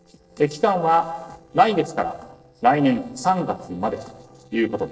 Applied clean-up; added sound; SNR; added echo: neural separator model SepFormer DNS4.